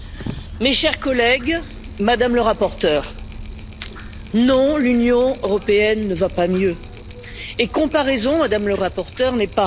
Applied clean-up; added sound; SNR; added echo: none; Drip; 15 dB; none.